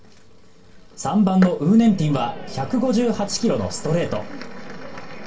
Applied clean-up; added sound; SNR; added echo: none; Mechanisms / Bicycle; 14 dB; reverberation time 0.2 s.